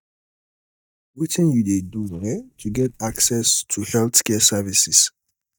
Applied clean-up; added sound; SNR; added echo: neural mask model DeepFilterNet 3.